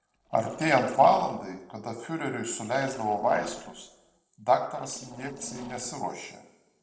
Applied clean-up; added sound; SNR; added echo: neural separator model SepFormer DNS4.